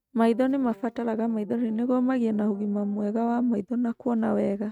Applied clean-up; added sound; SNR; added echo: neural mask model RNNoise.